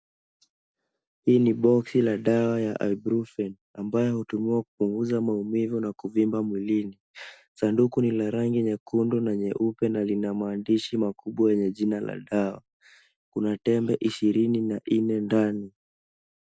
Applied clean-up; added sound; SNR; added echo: none; none; none; none.